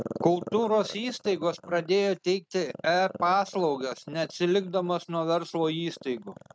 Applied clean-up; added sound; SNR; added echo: neural mask model DeepFilterNet 3.